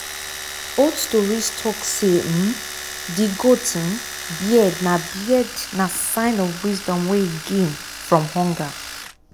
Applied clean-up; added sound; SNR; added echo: none; Domestic sounds, home sounds; 11 dB; none.